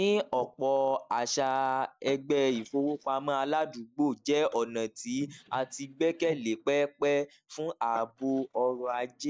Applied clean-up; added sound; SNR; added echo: neural mask model DeepFilterNet 3.